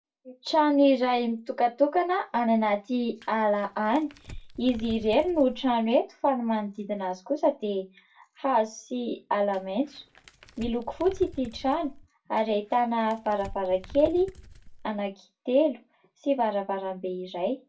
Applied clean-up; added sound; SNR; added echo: none; Crumpling, crinkling; 18 dB; reverberation time 0.2 s.